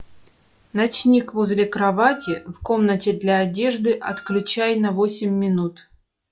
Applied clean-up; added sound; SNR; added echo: classical method log-MMSE.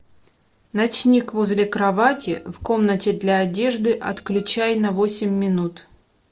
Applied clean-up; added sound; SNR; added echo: neural separator model SepFormer DNS4.